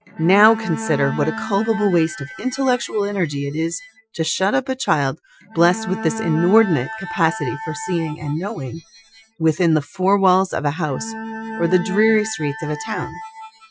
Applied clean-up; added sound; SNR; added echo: classical method Wiener filter.